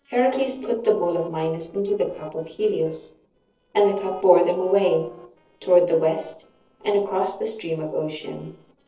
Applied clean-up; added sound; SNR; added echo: neural separator model SepFormer DNS4.